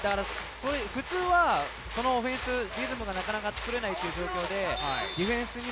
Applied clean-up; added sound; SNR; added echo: none; none; none; none.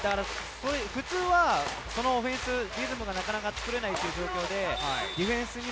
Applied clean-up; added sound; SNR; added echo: none; Gunshot, gunfire; 18 dB; none.